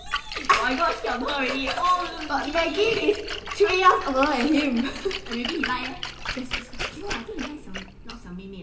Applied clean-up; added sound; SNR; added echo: none; Splash, splatter; 9 dB; reverberation time 1.8 s.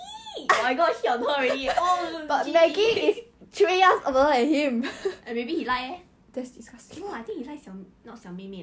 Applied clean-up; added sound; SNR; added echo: none; none; none; none.